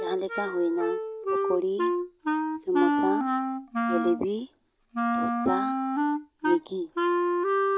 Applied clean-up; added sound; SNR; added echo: none; Wind instrument, woodwind instrument; -3 dB; none.